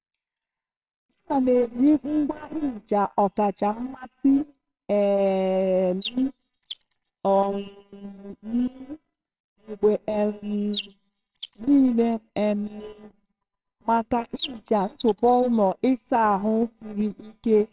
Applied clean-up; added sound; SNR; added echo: neural separator model SepFormer WHAMR!.